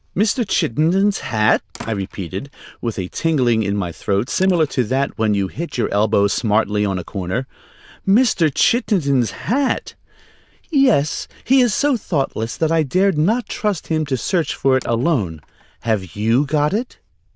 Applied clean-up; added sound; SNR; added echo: neural diffusion model UNIVERSE++.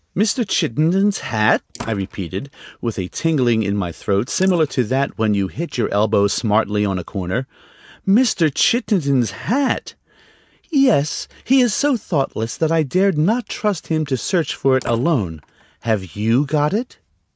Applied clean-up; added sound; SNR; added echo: neural mask model Resemble Enhance denoiser.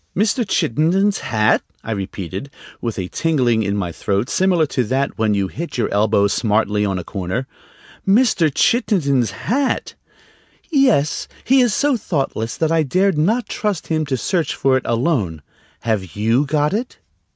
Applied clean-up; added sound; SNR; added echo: none; none; none; none.